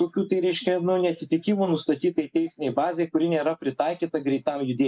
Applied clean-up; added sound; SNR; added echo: neural mask model Resemble Enhance denoiser.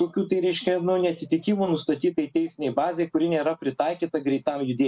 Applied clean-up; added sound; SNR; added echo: none; none; none; none.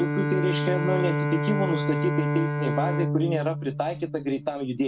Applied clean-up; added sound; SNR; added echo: none; Bowed string instrument; 0 dB; none.